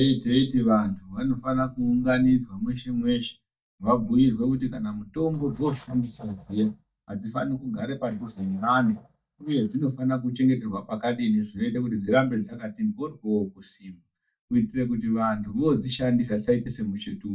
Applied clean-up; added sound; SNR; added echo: neural mask model DeepFilterNet 3.